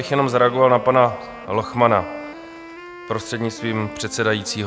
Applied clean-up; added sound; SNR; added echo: none; Wind instrument, woodwind instrument; 16 dB; none.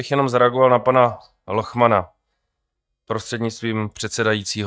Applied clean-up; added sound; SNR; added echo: neural mask model DeepFilterNet 3.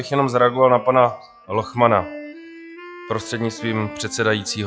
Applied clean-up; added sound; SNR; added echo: classical method log-MMSE.